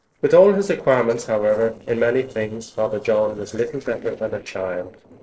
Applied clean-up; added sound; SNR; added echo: neural separator model SepFormer DNS4.